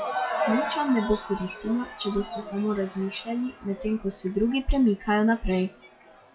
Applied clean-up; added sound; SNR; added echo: classical method WPE with log-MMSE.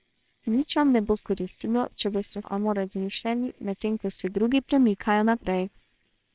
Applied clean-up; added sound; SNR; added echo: neural separator model SepFormer WHAMR!.